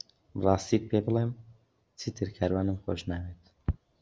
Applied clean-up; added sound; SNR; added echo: none; none; none; none.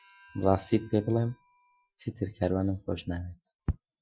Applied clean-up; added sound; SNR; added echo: classical method Wiener filter.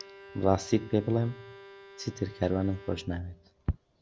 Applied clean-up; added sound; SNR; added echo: none; Bowed string instrument; 19 dB; none.